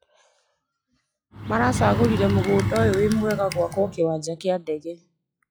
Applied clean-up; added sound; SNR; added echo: classical method log-MMSE.